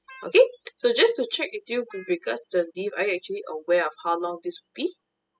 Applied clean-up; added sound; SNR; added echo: classical method spectral subtraction.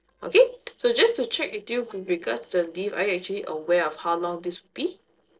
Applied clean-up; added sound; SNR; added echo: neural separator model SepFormer DNS4.